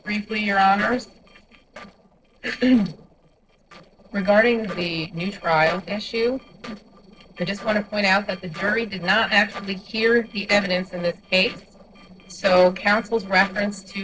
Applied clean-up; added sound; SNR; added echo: neural separator model SepFormer DNS4.